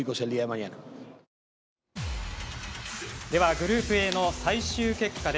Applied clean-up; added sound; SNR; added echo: none; none; none; none.